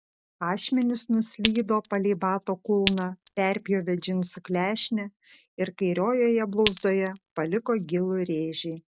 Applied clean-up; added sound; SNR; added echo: none; Glass; 8 dB; none.